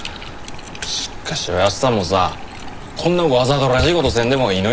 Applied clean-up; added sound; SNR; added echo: none; Rain + Typing; 11 dB; none.